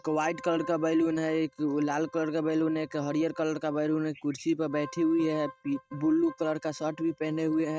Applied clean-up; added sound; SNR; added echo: neural mask model RNNoise.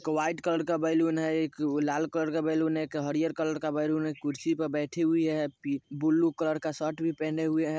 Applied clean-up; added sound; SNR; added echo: none; none; none; none.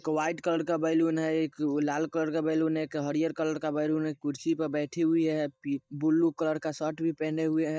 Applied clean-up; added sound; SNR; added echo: neural mask model DeepFilterNet 3.